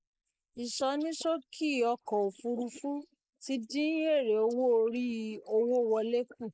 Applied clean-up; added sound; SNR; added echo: neural mask model Resemble Enhance denoiser.